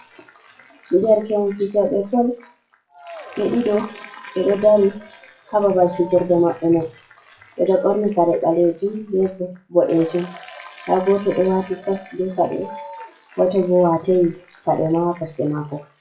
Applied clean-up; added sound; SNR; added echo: classical method WPE with log-MMSE.